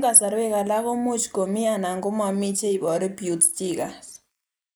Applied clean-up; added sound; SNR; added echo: neural mask model Resemble Enhance denoiser.